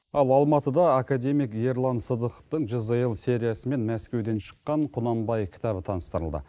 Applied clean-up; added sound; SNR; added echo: neural mask model Resemble Enhance denoiser.